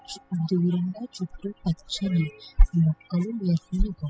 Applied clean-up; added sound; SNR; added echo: classical method spectral subtraction.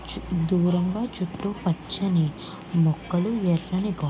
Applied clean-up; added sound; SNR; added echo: none; none; none; none.